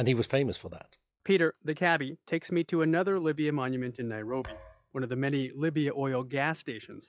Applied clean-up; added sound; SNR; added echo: classical method log-MMSE.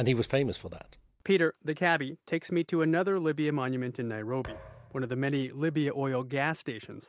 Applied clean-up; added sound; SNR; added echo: none; Thump, thud; 19 dB; none.